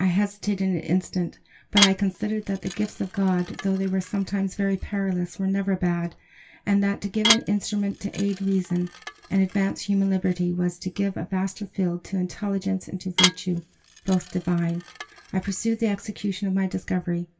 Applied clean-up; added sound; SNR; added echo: none; Dishes, pots, and pans / Glass; 6 dB; reverberation time 0.1 s.